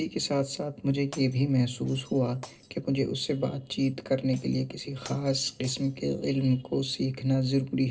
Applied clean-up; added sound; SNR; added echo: neural separator model SepFormer DNS4.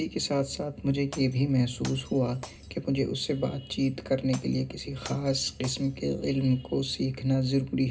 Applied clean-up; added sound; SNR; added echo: none; Glass; 20 dB; reverberation time 0.2 s.